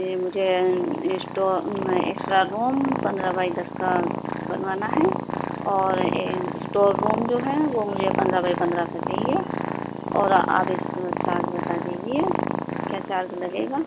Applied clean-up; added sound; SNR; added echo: none; Purr; 3 dB; none.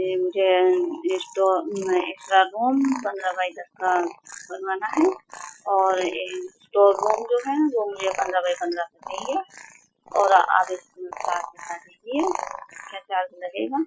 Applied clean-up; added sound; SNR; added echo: classical method Wiener filter.